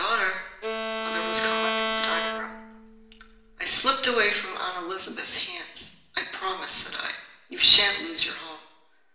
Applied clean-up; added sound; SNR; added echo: none; Bowed string instrument; 5 dB; reverberation time 0.8 s.